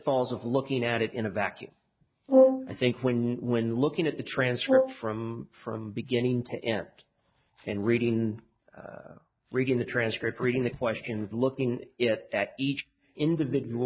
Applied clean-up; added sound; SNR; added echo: neural mask model DeepFilterNet 3.